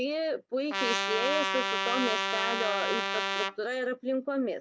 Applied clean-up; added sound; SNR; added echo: none; Trumpet; -1 dB; none.